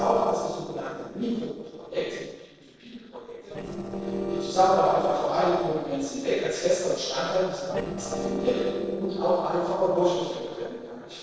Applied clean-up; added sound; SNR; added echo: neural separator model SepFormer DNS4.